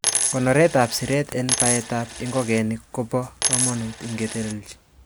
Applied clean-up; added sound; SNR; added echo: none; Coin (dropping); 3 dB; none.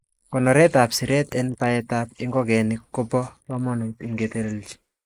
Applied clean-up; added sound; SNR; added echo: neural mask model Resemble Enhance denoiser.